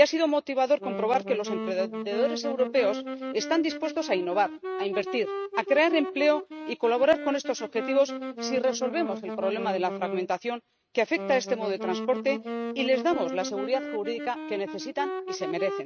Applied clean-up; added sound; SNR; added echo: neural mask model RNNoise.